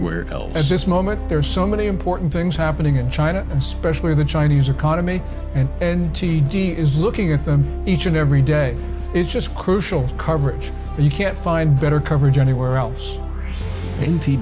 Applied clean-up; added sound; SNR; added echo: none; none; none; none.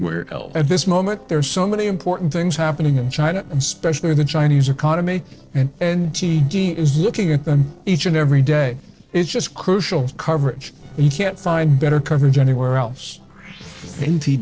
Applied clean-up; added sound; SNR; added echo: neural separator model SepFormer DNS4.